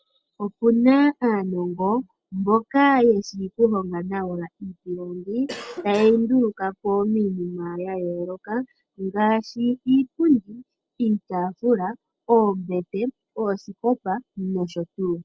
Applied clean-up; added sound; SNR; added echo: neural separator model SepFormer DNS4.